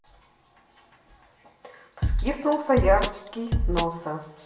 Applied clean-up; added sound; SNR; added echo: none; Drum kit; -2 dB; reverberation time 0.7 s.